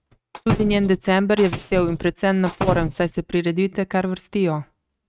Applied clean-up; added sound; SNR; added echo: neural mask model RNNoise.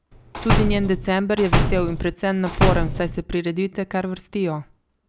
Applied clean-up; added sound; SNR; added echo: none; Slam; -2 dB; none.